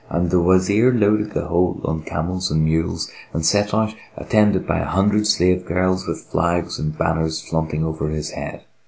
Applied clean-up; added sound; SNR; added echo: none; none; none; none.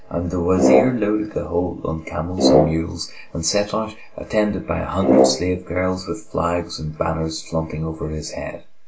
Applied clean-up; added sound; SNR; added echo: none; Brass instrument; -3 dB; reverberation time 0.1 s.